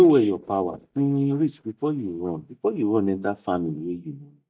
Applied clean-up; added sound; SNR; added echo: neural mask model DeepFilterNet 3.